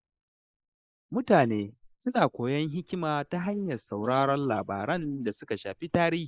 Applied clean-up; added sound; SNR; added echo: neural mask model Resemble Enhance denoiser.